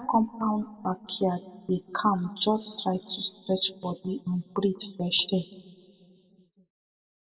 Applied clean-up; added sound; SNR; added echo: none; none; none; reverberation time 1.2 s.